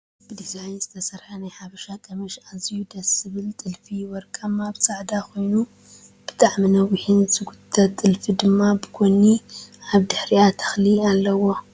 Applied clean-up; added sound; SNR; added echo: none; none; none; none.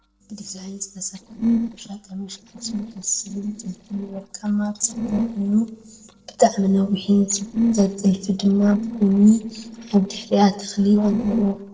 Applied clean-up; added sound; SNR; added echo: neural separator model SepFormer DNS4.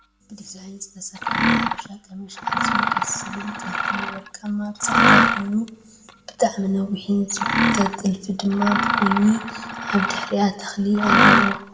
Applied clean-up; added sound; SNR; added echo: none; Mechanisms; -3 dB; reverberation time 0.6 s.